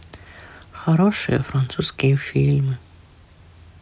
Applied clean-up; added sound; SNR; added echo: none; none; none; none.